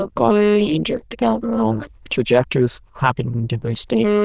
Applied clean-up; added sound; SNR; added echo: neural diffusion model UNIVERSE++.